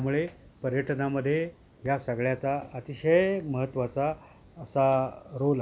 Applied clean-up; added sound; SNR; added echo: none; none; none; none.